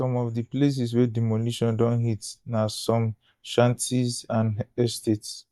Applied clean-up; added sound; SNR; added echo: neural mask model DeepFilterNet 3.